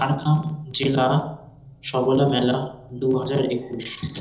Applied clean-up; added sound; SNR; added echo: none; none; none; reverberation time 1.2 s.